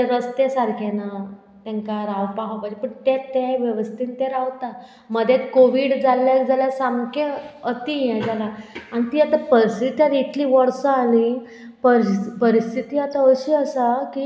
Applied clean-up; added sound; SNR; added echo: none; none; none; none.